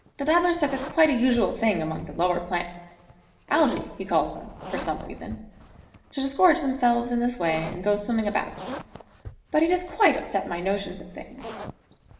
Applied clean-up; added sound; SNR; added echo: none; Zipper (clothing); 16 dB; reverberation time 1.4 s.